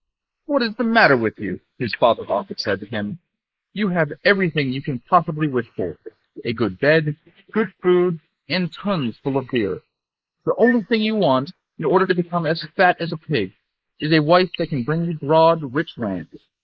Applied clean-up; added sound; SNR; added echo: neural mask model Resemble Enhance denoiser.